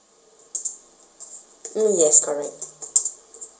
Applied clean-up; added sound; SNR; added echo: none; none; none; reverberation time 0.2 s.